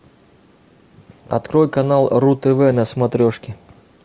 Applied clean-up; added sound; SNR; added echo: none; none; none; none.